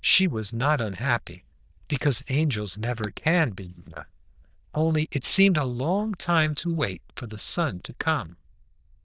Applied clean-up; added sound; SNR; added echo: neural diffusion model UNIVERSE++.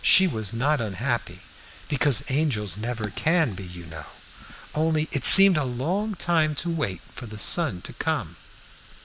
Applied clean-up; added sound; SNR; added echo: none; none; none; none.